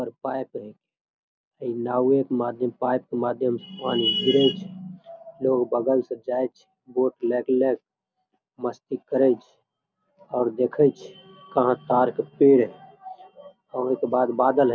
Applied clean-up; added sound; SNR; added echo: none; none; none; none.